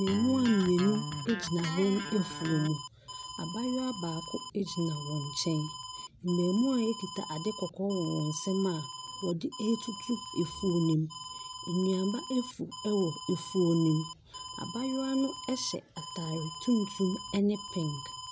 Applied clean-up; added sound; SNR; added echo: none; Alarm + Electric guitar; 10 dB; none.